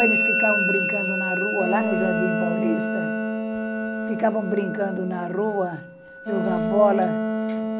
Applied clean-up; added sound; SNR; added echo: none; Wind instrument, woodwind instrument + Musical instrument; -1 dB; none.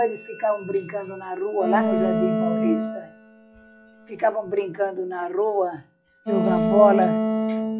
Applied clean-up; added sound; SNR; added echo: classical method log-MMSE.